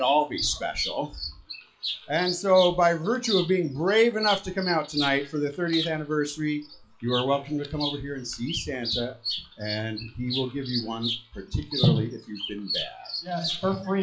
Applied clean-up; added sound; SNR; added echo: classical method log-MMSE.